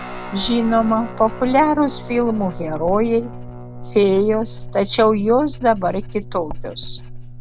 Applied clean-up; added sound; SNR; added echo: none; Writing + Guitar; 11 dB; none.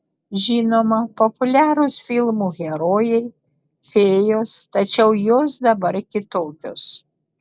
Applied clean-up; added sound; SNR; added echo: none; none; none; none.